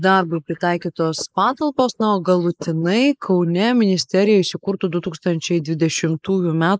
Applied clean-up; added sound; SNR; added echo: neural mask model Resemble Enhance denoiser.